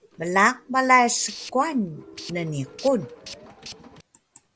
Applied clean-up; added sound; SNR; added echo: none; Tools; 18 dB; none.